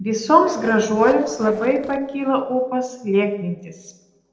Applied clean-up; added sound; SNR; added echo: neural separator model SepFormer DNS4.